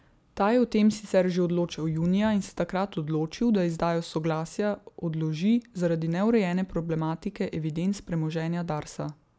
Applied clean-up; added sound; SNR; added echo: none; none; none; none.